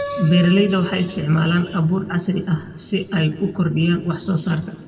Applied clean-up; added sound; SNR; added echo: none; Piano; 16 dB; reverberation time 1.4 s.